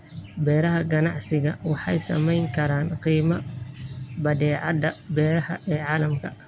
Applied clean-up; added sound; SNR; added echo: none; none; none; none.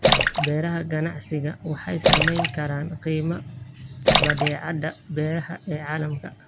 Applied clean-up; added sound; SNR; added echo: none; Splash, splatter; -2 dB; none.